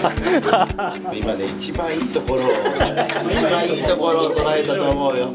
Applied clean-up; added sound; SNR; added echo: none; none; none; none.